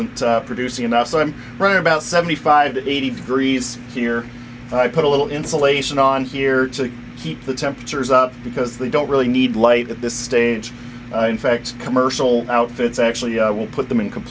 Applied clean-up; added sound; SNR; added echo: none; none; none; none.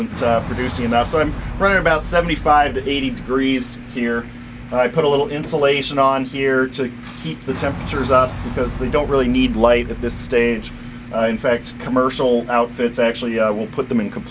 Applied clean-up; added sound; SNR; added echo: none; Boom; 13 dB; none.